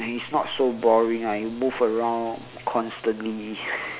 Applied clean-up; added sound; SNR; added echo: none; none; none; none.